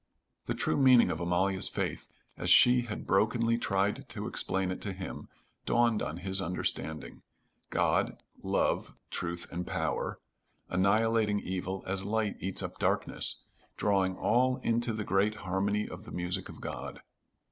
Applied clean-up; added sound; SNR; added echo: none; none; none; none.